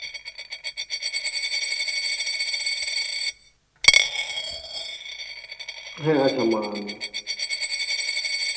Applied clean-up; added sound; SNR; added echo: none; Coin (dropping); -5 dB; reverberation time 0.8 s.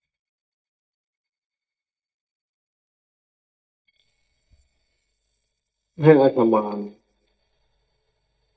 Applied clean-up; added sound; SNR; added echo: neural mask model DeepFilterNet 3.